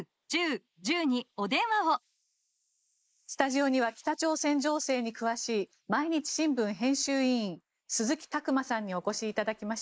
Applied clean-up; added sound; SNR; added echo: neural mask model Resemble Enhance denoiser.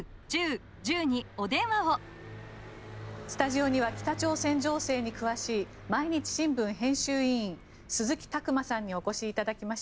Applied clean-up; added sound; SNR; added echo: none; Car passing by; 15 dB; none.